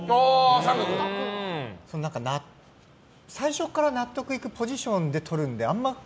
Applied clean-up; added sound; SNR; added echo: none; none; none; none.